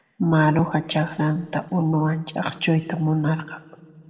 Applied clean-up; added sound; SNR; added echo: none; none; none; reverberation time 1.5 s.